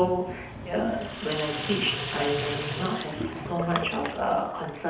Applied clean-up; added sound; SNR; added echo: none; Sink (filling or washing); 6 dB; reverberation time 2.2 s.